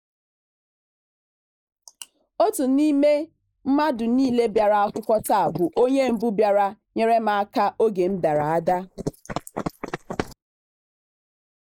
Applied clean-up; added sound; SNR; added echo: neural mask model Resemble Enhance denoiser.